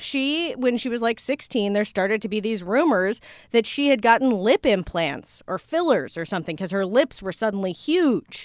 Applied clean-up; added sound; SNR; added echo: none; none; none; none.